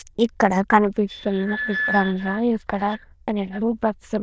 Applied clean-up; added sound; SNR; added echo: neural diffusion model UNIVERSE++.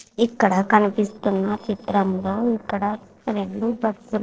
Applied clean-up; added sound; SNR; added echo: neural separator model SepFormer DNS4.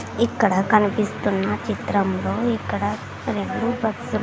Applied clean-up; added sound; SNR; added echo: none; none; none; none.